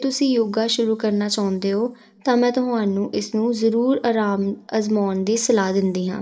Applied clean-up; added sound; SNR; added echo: none; none; none; reverberation time 0.4 s.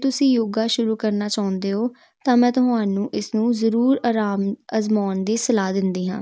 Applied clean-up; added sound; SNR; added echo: none; none; none; none.